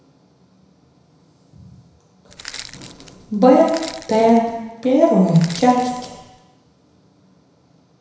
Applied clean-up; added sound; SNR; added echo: none; Crushing; 18 dB; reverberation time 1.0 s.